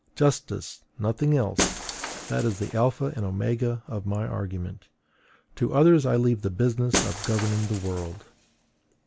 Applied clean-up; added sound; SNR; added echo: none; Shatter; 10 dB; none.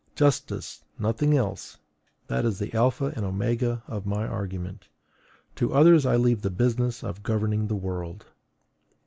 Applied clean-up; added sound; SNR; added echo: none; none; none; none.